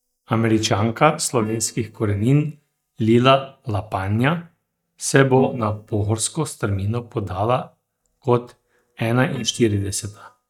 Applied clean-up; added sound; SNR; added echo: neural mask model DeepFilterNet 3.